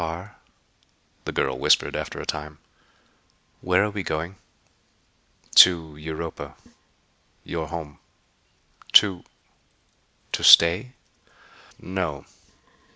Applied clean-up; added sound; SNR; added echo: none; none; none; none.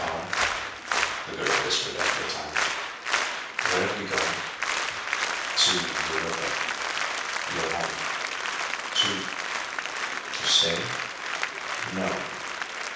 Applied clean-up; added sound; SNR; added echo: none; Applause; -3 dB; reverberation time 0.7 s.